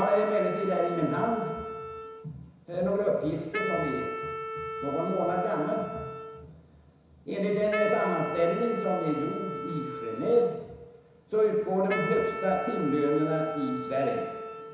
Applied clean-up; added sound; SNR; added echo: none; Wind instrument, woodwind instrument; 7 dB; reverberation time 1.0 s.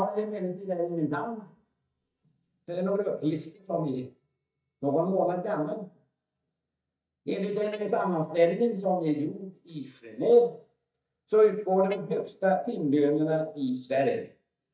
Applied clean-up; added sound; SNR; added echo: neural mask model DeepFilterNet 3.